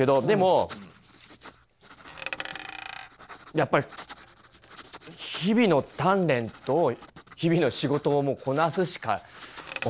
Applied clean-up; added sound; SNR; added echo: none; Writing + Coin (dropping); 17 dB; none.